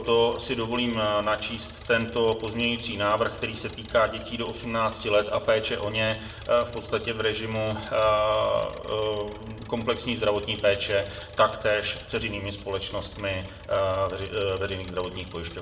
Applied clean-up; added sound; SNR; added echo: none; Engine; 17 dB; reverberation time 0.6 s.